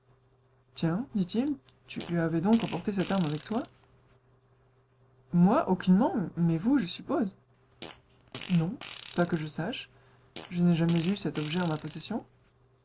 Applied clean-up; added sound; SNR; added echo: none; Fart; 16 dB; none.